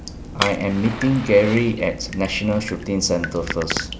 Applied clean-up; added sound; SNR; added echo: none; Drip + Fire; 11 dB; none.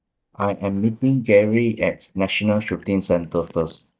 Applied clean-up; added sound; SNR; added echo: neural mask model DeepFilterNet 3.